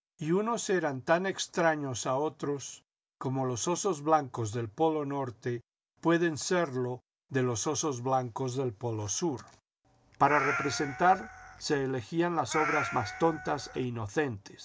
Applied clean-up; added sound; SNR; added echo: none; Meow; 6 dB; none.